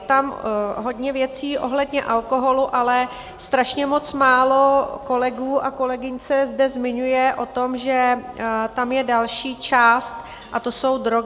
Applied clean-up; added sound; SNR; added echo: none; none; none; none.